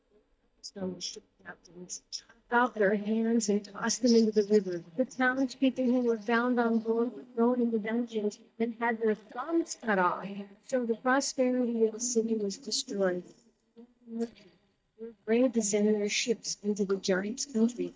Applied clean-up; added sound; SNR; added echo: neural mask model DeepFilterNet 3.